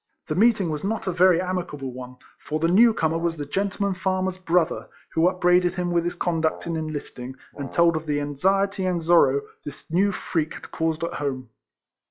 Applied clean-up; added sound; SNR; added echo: classical method log-MMSE.